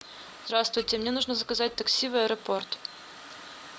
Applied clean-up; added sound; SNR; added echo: none; Printer; 19 dB; none.